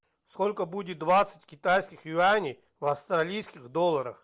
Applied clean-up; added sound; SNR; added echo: none; none; none; none.